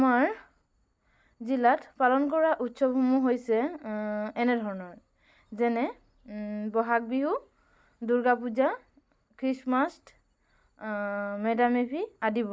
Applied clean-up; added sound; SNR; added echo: none; none; none; none.